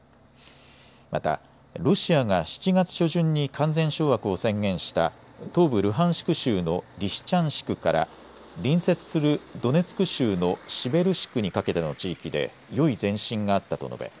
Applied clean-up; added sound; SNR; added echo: none; none; none; none.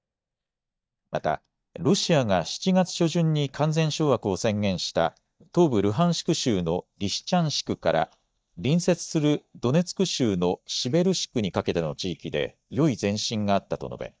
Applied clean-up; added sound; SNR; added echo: neural mask model DeepFilterNet 3.